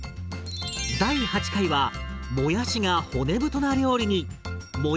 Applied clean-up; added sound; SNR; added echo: none; none; none; none.